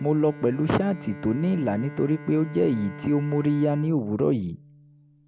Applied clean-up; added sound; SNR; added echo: none; Bowed string instrument; 16 dB; none.